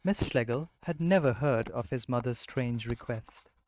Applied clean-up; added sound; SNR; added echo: neural mask model RNNoise.